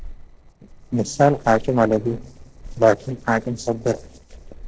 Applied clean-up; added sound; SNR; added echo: neural separator model SepFormer DNS4.